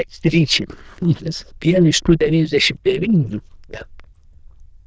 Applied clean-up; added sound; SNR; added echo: neural diffusion model UNIVERSE++.